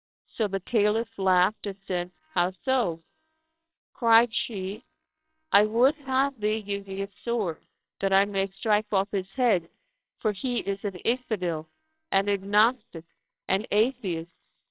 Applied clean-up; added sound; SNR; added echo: neural separator model SepFormer WHAMR!.